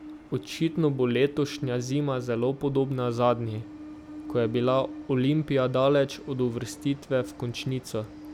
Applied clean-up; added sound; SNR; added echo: none; Train; 15 dB; none.